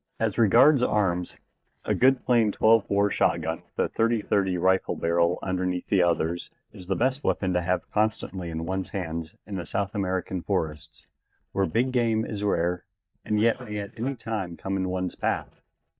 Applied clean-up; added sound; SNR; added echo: neural mask model DeepFilterNet 3.